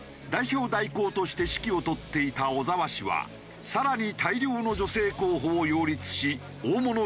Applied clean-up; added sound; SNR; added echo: none; none; none; none.